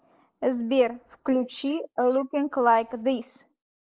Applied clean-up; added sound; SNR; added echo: neural mask model Resemble Enhance denoiser.